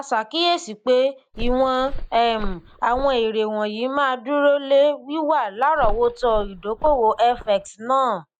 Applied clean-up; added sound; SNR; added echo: neural mask model DeepFilterNet 3.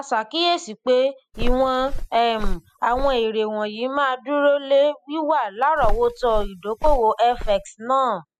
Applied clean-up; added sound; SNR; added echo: classical method spectral subtraction.